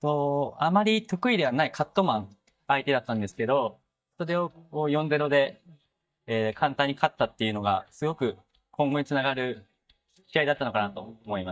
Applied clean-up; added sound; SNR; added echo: neural mask model DeepFilterNet 3.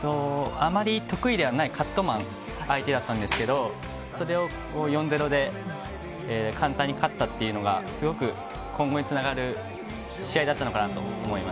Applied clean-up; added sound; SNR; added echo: none; none; none; none.